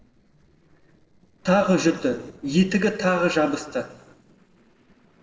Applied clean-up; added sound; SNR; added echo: neural separator model SepFormer DNS4.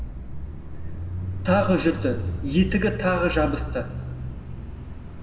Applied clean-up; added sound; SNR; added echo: none; Mechanisms / Bicycle; 5 dB; reverberation time 1.8 s.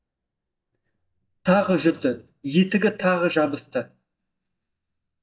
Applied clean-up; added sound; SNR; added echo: neural mask model DeepFilterNet 3.